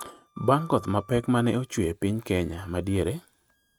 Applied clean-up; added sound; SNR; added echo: neural mask model RNNoise.